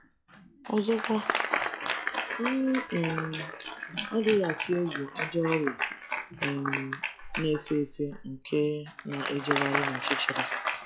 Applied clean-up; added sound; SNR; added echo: classical method log-MMSE.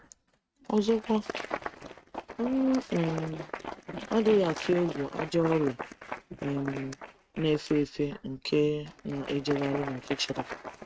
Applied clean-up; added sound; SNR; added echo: neural mask model RNNoise.